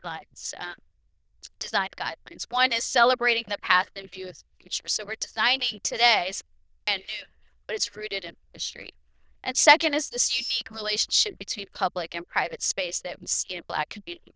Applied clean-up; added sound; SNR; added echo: neural diffusion model UNIVERSE++.